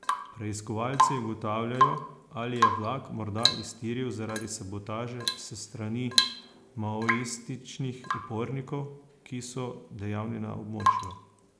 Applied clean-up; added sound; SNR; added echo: none; Drip / Water tap, faucet / Rain; -2 dB; none.